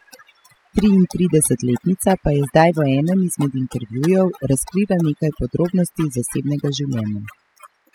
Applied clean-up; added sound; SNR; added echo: classical method spectral subtraction.